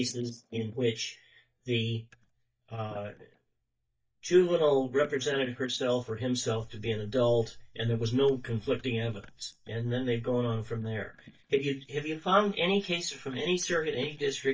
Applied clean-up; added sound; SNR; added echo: neural mask model DeepFilterNet 3.